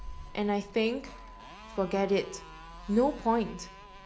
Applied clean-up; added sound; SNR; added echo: none; Motor vehicle (road) + Motorcycle; 15 dB; none.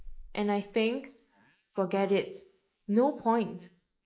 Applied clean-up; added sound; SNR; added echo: neural mask model Resemble Enhance denoiser.